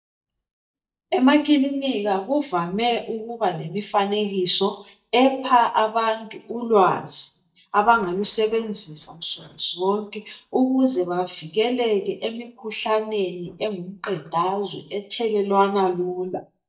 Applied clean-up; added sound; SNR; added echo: neural mask model DeepFilterNet 3.